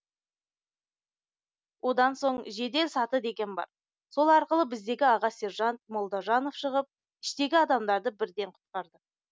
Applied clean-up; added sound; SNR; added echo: none; none; none; none.